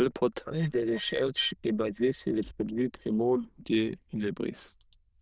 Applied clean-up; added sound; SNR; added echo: neural diffusion model UNIVERSE++.